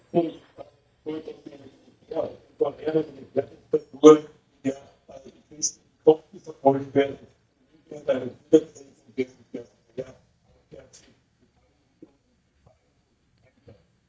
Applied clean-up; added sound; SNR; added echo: neural mask model DeepFilterNet 3.